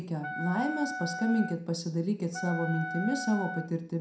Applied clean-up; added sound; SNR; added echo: none; Wind instrument, woodwind instrument; 7 dB; reverberation time 0.4 s.